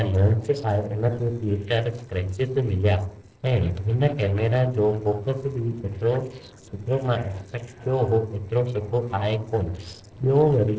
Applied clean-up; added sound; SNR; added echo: neural separator model SepFormer DNS4.